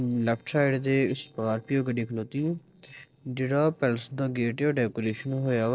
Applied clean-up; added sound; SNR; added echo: neural separator model SepFormer DNS4.